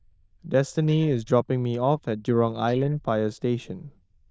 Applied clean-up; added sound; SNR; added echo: neural diffusion model UNIVERSE++.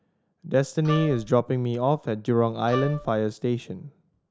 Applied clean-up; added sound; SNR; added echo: none; Wind instrument, woodwind instrument; 10 dB; none.